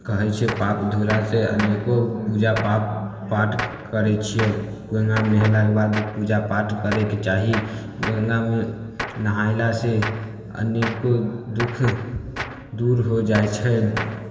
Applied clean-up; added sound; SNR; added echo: none; Gunshot, gunfire; 12 dB; reverberation time 2.2 s.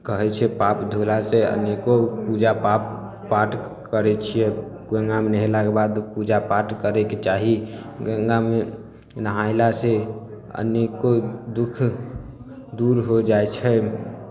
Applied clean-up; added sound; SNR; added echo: none; none; none; none.